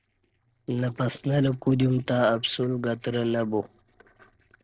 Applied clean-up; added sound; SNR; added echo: neural separator model SepFormer DNS4.